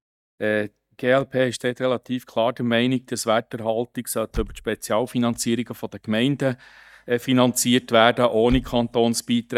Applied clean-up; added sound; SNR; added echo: neural mask model DeepFilterNet 3.